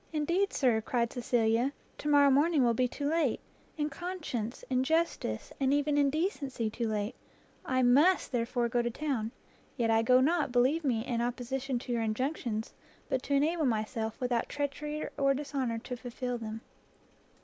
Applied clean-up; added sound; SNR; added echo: none; none; none; none.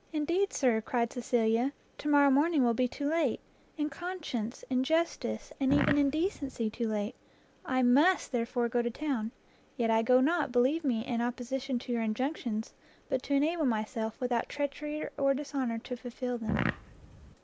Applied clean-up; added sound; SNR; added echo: none; Fart; 4 dB; none.